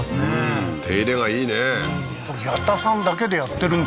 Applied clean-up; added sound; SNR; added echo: none; none; none; none.